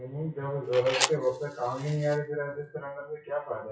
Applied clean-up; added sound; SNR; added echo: classical method WPE with log-MMSE.